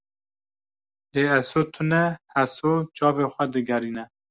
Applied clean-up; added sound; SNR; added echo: none; none; none; none.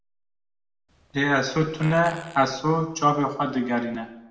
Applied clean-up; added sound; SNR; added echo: none; Fart; 19 dB; reverberation time 0.7 s.